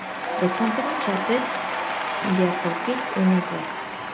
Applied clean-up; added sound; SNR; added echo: none; Applause / Crowd / Cheering; 2 dB; none.